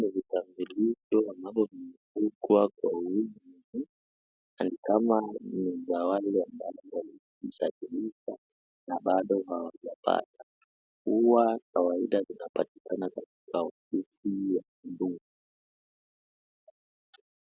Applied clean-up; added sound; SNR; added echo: none; none; none; none.